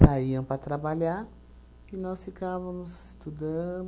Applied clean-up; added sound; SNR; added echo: none; none; none; none.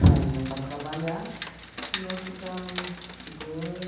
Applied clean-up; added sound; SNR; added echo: none; Rain; 12 dB; reverberation time 1.1 s.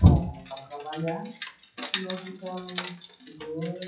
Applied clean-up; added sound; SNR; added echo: classical method WPE with log-MMSE.